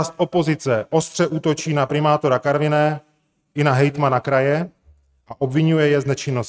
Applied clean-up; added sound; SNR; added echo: neural mask model RNNoise.